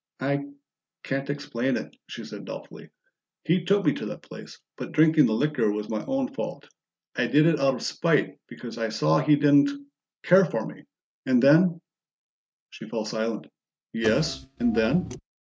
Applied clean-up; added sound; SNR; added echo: neural mask model RNNoise.